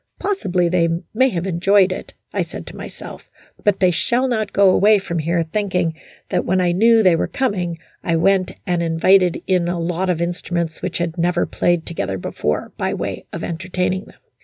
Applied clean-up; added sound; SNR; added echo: none; none; none; none.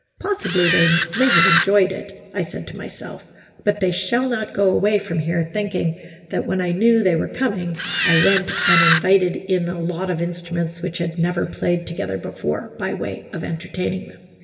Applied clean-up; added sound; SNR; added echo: none; Camera; -5 dB; reverberation time 1.5 s.